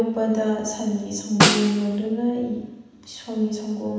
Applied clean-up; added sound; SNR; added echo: none; Snare drum; -1 dB; reverberation time 1.1 s.